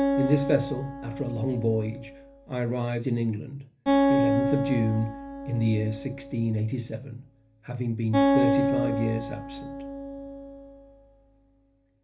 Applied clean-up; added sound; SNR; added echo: none; Acoustic guitar; 0 dB; reverberation time 0.3 s.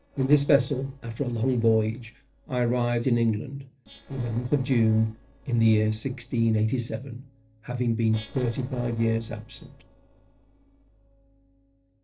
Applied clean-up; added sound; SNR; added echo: neural separator model SepFormer DNS4.